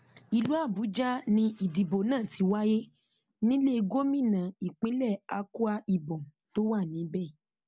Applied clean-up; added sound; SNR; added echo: none; none; none; none.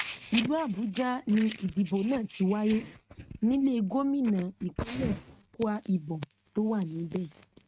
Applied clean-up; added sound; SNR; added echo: neural mask model RNNoise.